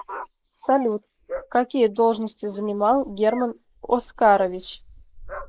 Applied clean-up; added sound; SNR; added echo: neural mask model Resemble Enhance denoiser.